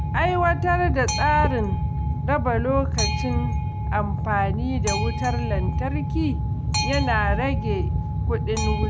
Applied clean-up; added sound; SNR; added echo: none; Boat, Water vehicle; -2 dB; none.